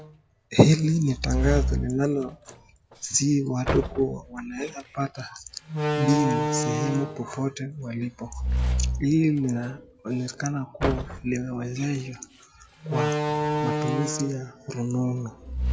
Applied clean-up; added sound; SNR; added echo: none; Slam; 3 dB; none.